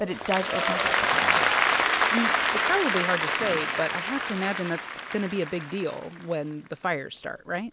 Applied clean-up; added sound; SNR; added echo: none; Applause; -3 dB; none.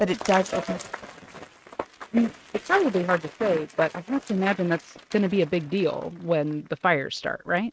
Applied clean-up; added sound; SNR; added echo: neural mask model RNNoise.